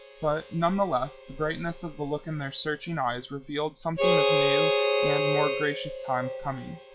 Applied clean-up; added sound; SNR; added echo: classical method log-MMSE.